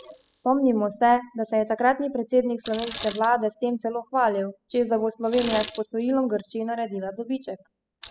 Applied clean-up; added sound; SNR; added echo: classical method spectral subtraction.